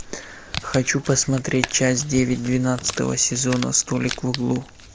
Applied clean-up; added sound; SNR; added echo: none; Crumpling, crinkling; 13 dB; none.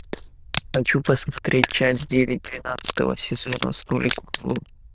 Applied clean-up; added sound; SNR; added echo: neural diffusion model UNIVERSE++.